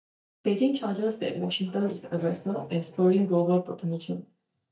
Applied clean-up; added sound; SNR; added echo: neural mask model DeepFilterNet 3.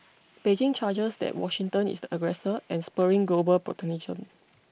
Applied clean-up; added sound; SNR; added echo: none; none; none; none.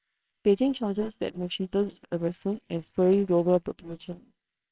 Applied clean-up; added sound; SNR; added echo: neural separator model SepFormer WHAMR!.